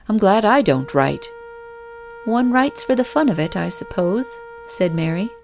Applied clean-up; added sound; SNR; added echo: none; Wind instrument, woodwind instrument; 18 dB; none.